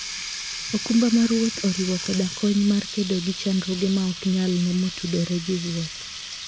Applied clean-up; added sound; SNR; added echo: none; Water tap, faucet; 9 dB; none.